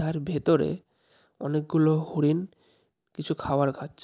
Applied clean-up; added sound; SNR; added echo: none; none; none; none.